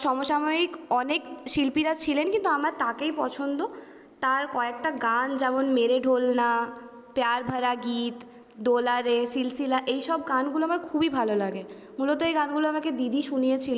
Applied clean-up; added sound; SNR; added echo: none; none; none; none.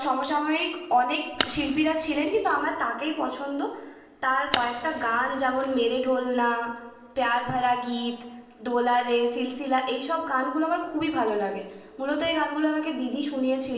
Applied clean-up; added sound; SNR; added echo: none; Fire; 10 dB; reverberation time 0.6 s.